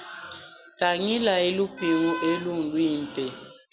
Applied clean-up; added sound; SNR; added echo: none; none; none; none.